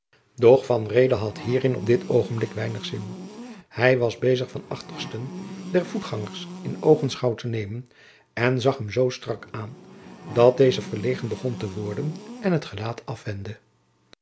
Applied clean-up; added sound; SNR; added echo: none; Buzz; 14 dB; none.